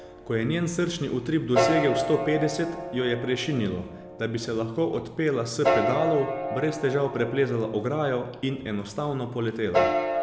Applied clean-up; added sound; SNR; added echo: none; Piano; 3 dB; none.